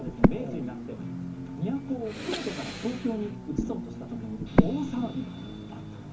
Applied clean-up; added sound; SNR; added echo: none; Breathing; -2 dB; reverberation time 0.3 s.